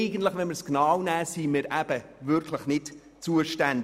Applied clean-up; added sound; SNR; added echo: none; none; none; none.